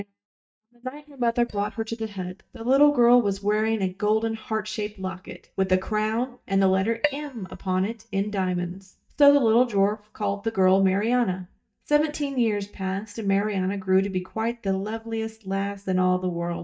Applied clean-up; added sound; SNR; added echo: neural mask model DeepFilterNet 3.